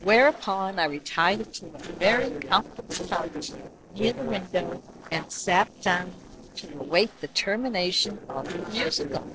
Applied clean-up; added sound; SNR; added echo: neural separator model SepFormer DNS4.